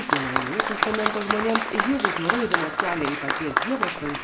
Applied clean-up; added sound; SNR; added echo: none; Applause; -2 dB; reverberation time 0.3 s.